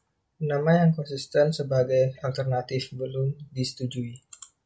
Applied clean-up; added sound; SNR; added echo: none; none; none; none.